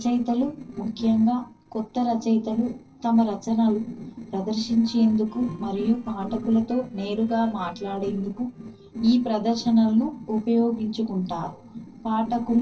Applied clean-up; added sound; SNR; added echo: neural separator model SepFormer DNS4.